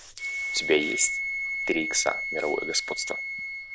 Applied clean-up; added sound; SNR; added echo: neural diffusion model UNIVERSE++.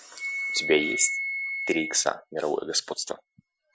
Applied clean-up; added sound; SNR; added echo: classical method Wiener filter.